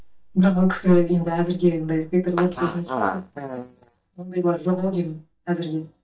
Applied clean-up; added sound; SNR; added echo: neural mask model DeepFilterNet 3.